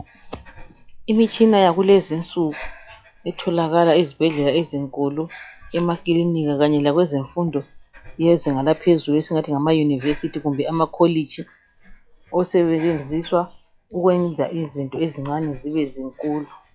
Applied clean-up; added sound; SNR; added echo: classical method log-MMSE.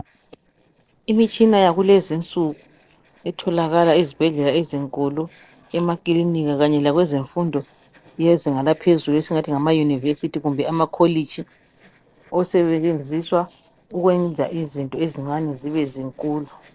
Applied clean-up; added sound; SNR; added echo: neural separator model SepFormer DNS4.